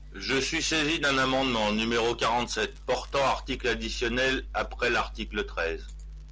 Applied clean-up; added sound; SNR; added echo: none; none; none; none.